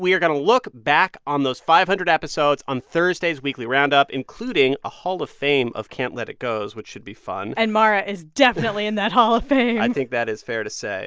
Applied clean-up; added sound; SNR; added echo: none; none; none; none.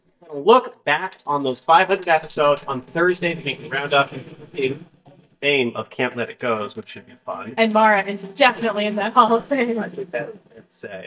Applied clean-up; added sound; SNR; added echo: neural mask model DeepFilterNet 3.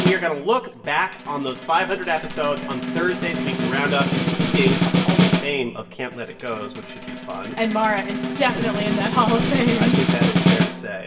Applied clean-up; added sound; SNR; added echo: none; Snare drum; -1 dB; reverberation time 0.7 s.